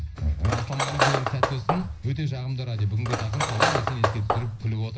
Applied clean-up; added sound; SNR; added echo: none; Cutlery, silverware; 0 dB; reverberation time 0.5 s.